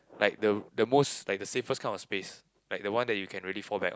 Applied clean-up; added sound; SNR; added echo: none; none; none; none.